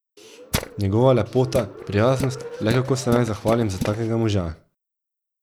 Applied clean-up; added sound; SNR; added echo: none; Tools; 9 dB; none.